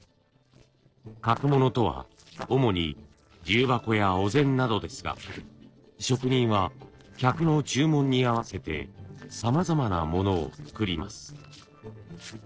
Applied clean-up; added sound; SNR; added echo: neural separator model SepFormer DNS4.